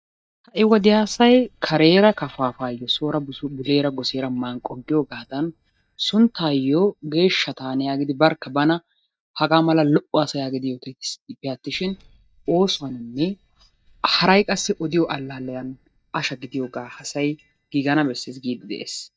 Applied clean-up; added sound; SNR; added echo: neural mask model DeepFilterNet 3.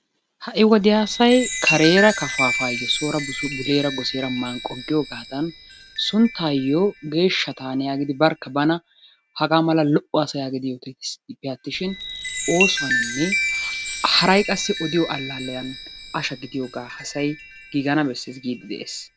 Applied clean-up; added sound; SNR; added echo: none; Chime; 8 dB; none.